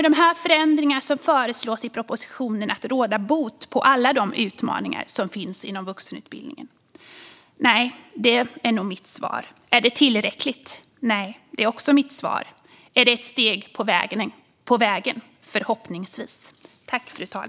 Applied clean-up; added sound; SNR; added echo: none; none; none; none.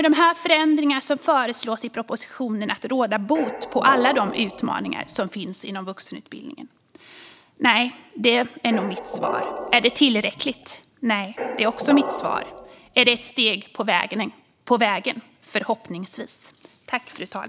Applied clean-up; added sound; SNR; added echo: none; Squeak; 8 dB; none.